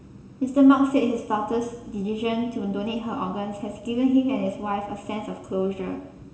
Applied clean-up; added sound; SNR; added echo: none; none; none; reverberation time 1.0 s.